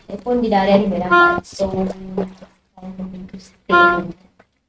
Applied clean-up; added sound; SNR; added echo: neural mask model RNNoise.